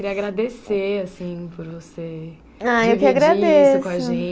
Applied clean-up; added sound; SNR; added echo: none; none; none; none.